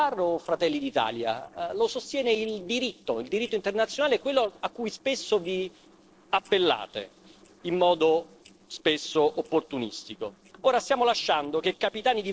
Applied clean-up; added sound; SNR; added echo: neural separator model SepFormer DNS4.